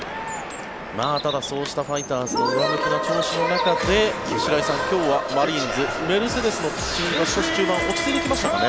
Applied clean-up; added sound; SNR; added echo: none; Bird vocalization, bird call, bird song; 16 dB; none.